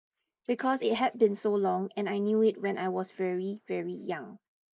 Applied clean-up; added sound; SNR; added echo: neural mask model Resemble Enhance denoiser.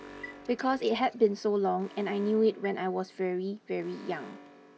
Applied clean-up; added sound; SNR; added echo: none; Chime + Alarm; 19 dB; none.